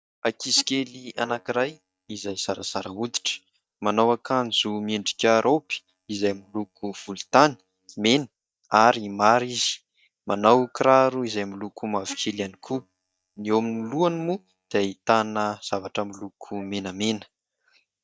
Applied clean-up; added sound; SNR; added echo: neural mask model DeepFilterNet 3.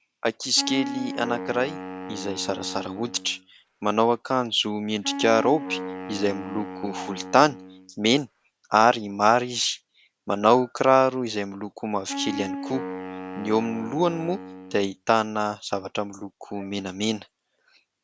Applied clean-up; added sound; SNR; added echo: none; Wind instrument, woodwind instrument; 10 dB; none.